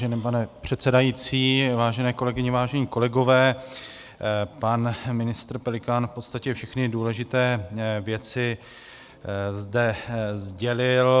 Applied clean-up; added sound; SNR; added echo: none; none; none; none.